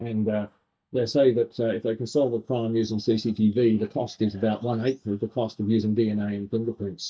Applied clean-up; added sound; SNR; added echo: neural mask model DeepFilterNet 3.